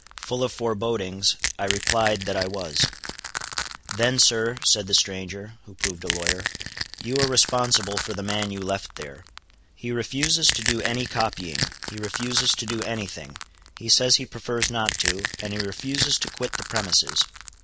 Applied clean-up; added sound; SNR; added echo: none; Crack / Crushing; 6 dB; none.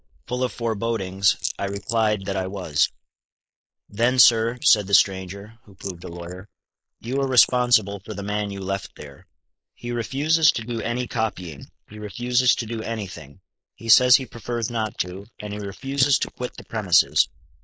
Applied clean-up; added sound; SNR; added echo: neural mask model Resemble Enhance denoiser.